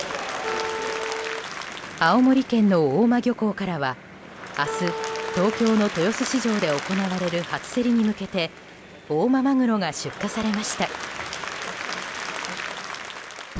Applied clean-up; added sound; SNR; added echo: none; Wind instrument, woodwind instrument + Applause / Crowd; 9 dB; none.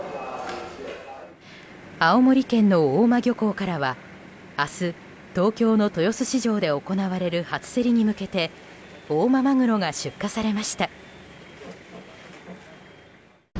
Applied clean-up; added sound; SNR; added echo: none; none; none; none.